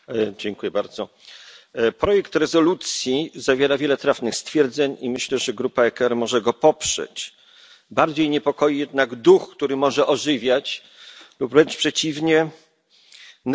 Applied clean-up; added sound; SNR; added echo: none; none; none; none.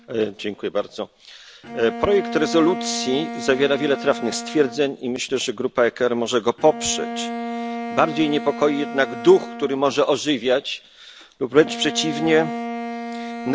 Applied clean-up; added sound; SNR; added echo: none; Bowed string instrument; 10 dB; none.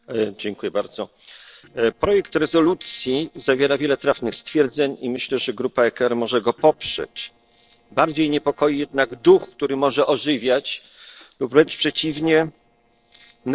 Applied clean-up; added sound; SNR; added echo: neural separator model SepFormer DNS4.